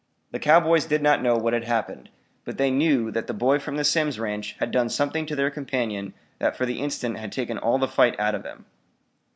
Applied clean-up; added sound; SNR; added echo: none; none; none; none.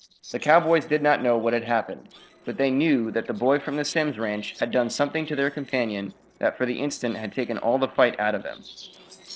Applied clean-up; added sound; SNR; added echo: neural separator model SepFormer DNS4.